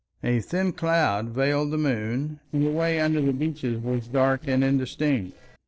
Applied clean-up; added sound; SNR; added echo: neural separator model SepFormer DNS4.